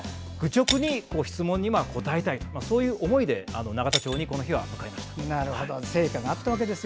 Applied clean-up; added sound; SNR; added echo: none; Shatter; 11 dB; none.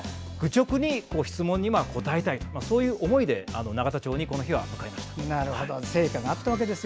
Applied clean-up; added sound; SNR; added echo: none; none; none; none.